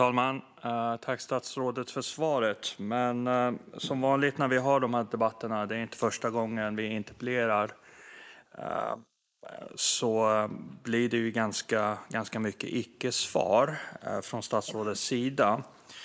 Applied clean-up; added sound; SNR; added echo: neural mask model Resemble Enhance denoiser.